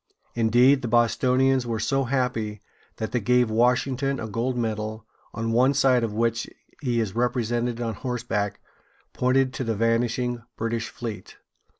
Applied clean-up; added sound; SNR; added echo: none; none; none; none.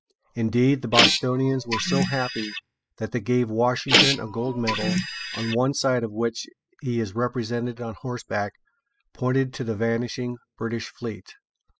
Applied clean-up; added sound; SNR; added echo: classical method spectral subtraction.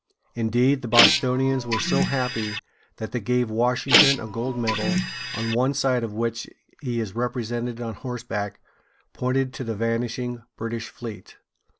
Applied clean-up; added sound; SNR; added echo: none; Printer; -2 dB; none.